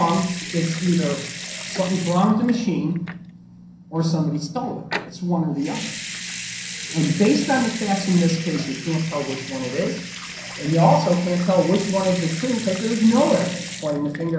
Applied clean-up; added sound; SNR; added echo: none; Sink (filling or washing) / Water tap, faucet / Liquid; 12 dB; reverberation time 0.6 s.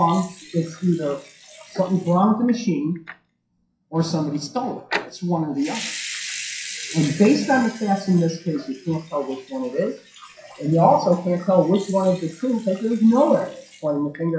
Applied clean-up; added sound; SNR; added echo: classical method WPE with log-MMSE.